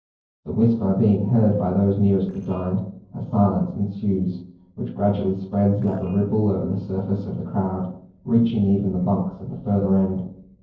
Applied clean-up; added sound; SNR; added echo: neural separator model SepFormer DNS4.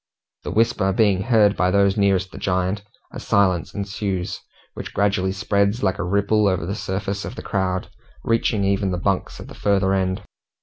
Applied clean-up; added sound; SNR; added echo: none; none; none; none.